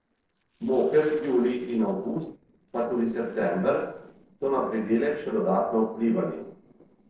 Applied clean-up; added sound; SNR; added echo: neural separator model SepFormer DNS4.